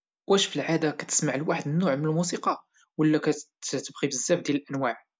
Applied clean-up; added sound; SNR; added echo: none; none; none; none.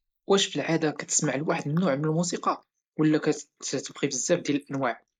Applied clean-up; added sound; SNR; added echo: neural mask model Resemble Enhance denoiser.